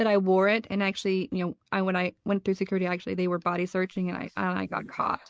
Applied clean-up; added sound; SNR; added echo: neural mask model Resemble Enhance denoiser.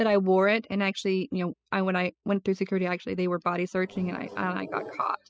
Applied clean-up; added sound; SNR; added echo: classical method spectral subtraction.